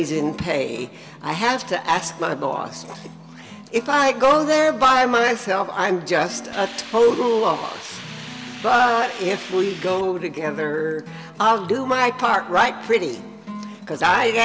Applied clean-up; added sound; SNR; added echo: none; Hiss; 16 dB; none.